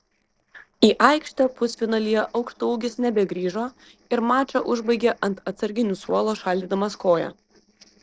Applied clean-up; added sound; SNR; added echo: neural separator model SepFormer DNS4.